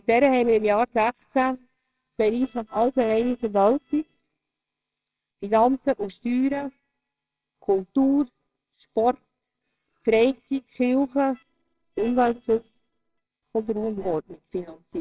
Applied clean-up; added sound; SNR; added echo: neural separator model SepFormer WHAMR!.